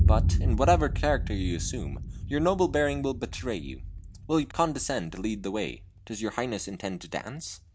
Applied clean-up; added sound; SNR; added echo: none; Boom; 1 dB; none.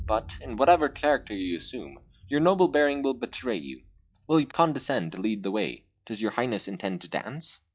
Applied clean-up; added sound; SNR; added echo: classical method log-MMSE.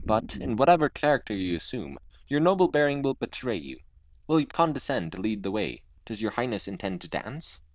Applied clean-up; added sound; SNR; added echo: neural diffusion model UNIVERSE++.